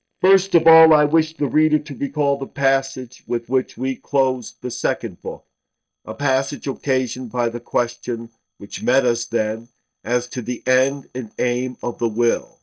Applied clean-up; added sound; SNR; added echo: neural mask model DeepFilterNet 3.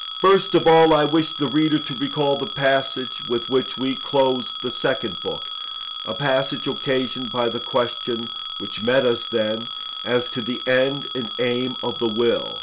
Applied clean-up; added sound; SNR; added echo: none; Telephone; 3 dB; none.